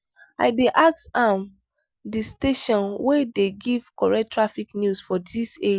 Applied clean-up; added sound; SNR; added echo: none; none; none; none.